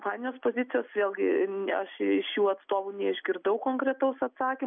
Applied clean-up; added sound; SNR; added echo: none; none; none; none.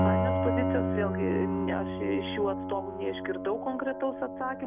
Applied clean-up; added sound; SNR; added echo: none; Piano; -2 dB; none.